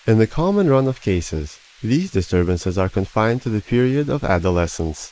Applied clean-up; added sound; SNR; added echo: neural mask model Resemble Enhance denoiser.